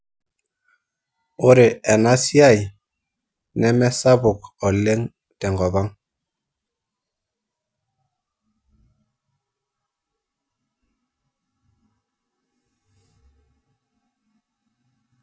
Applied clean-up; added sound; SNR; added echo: none; none; none; none.